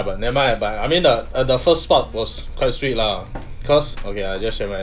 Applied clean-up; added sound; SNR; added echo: none; Buzz; 8 dB; none.